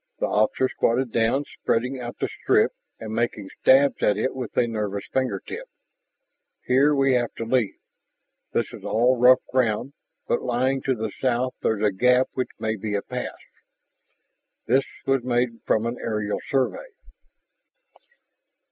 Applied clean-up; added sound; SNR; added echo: none; none; none; none.